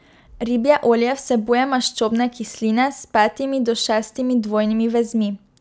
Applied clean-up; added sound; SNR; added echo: none; none; none; none.